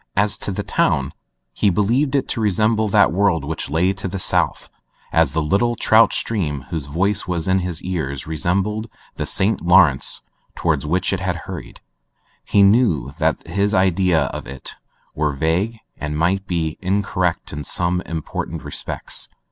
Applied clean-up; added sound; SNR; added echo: none; none; none; none.